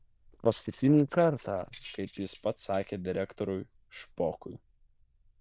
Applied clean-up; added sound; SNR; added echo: neural diffusion model UNIVERSE++.